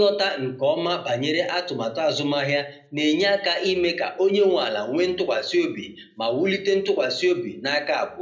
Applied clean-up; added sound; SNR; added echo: none; none; none; reverberation time 0.4 s.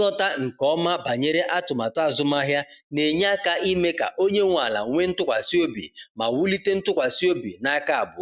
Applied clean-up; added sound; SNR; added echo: none; none; none; none.